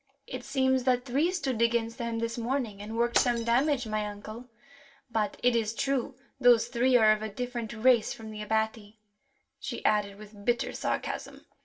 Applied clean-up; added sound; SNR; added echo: none; Shatter; 10 dB; reverberation time 0.2 s.